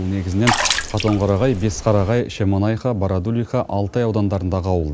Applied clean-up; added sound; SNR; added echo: none; Water / Splash, splatter; 5 dB; none.